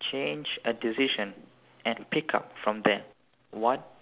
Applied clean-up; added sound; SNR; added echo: none; none; none; none.